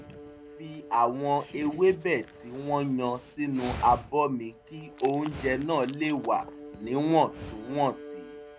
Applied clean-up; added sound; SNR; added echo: none; Bowed string instrument + Dog; 15 dB; none.